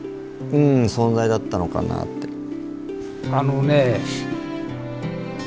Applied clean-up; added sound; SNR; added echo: none; none; none; none.